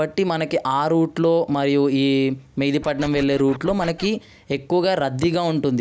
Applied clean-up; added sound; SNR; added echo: none; Scratching (performance technique); 17 dB; none.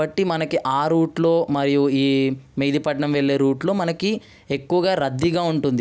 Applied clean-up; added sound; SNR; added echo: none; none; none; none.